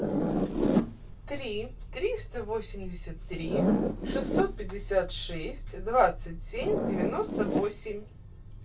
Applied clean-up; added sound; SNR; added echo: none; Zipper (clothing); 2 dB; reverberation time 0.2 s.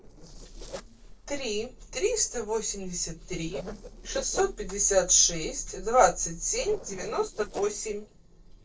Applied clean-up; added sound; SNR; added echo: neural separator model SepFormer DNS4.